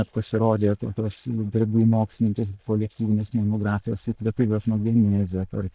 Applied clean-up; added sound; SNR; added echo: neural mask model DeepFilterNet 3.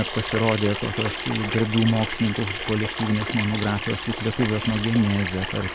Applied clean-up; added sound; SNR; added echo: none; Sink (filling or washing) / Water tap, faucet; 5 dB; none.